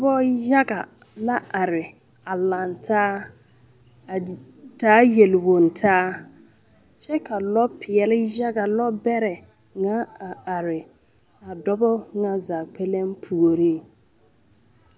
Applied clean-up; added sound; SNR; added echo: none; none; none; none.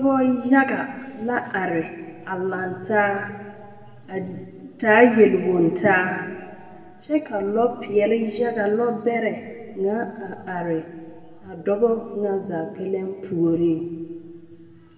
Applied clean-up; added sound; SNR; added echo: none; none; none; reverberation time 1.7 s.